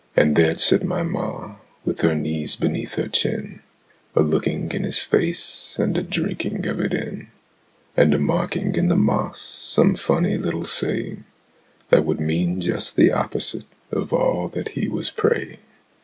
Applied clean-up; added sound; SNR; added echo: none; none; none; none.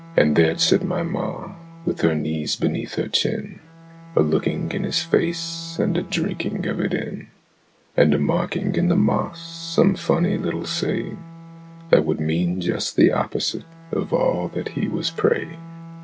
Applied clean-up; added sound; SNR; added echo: none; Bowed string instrument; 18 dB; none.